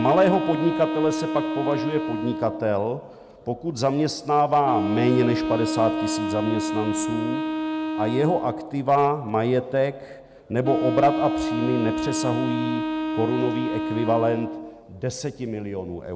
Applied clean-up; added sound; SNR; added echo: none; Wind instrument, woodwind instrument; 4 dB; none.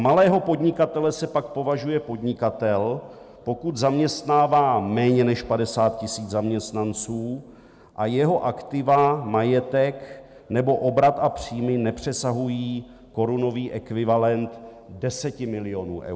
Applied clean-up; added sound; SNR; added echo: none; none; none; none.